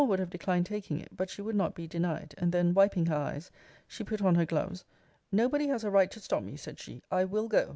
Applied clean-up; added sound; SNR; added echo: none; none; none; none.